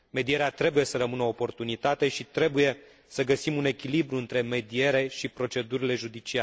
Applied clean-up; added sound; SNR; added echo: none; none; none; none.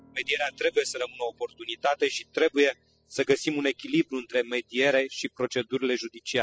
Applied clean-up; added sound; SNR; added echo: classical method spectral subtraction.